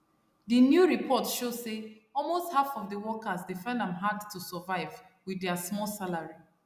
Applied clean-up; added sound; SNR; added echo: none; none; none; none.